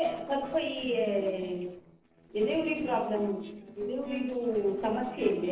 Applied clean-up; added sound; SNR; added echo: neural separator model SepFormer DNS4.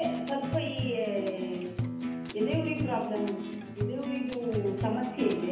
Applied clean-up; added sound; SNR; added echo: none; Acoustic guitar; 2 dB; reverberation time 0.9 s.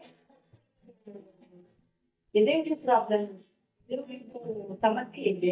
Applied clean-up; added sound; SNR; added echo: neural mask model DeepFilterNet 3.